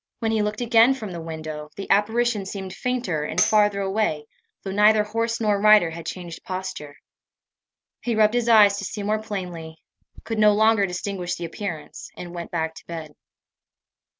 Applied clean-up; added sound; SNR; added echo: none; Tambourine; 8 dB; none.